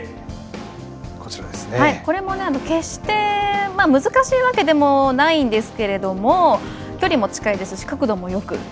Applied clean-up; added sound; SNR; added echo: none; none; none; none.